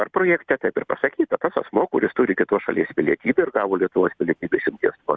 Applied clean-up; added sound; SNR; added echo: none; none; none; none.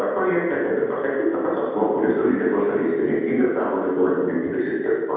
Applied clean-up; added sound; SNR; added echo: none; none; none; reverberation time 1.2 s.